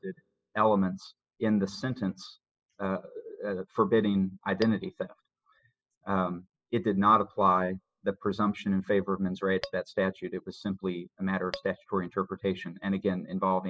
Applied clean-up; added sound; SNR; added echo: classical method spectral subtraction.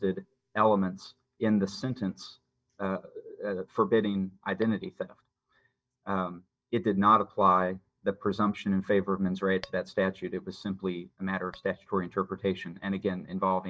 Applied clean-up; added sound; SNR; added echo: neural mask model DeepFilterNet 3.